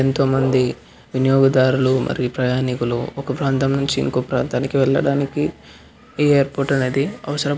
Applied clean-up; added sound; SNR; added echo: none; none; none; none.